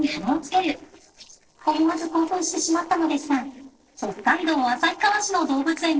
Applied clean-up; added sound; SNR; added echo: neural separator model SepFormer DNS4.